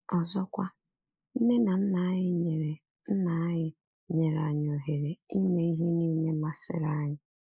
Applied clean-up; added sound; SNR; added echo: neural mask model Resemble Enhance denoiser.